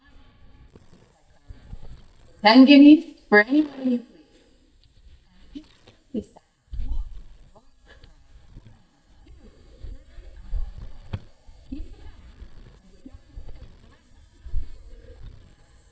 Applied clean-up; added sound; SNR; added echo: neural mask model DeepFilterNet 3.